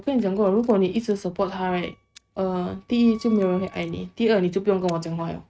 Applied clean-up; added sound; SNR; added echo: neural mask model RNNoise.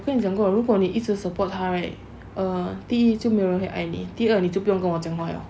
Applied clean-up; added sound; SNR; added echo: none; none; none; none.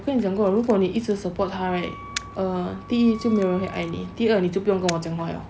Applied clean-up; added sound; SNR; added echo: none; Wind instrument, woodwind instrument + Camera; 18 dB; none.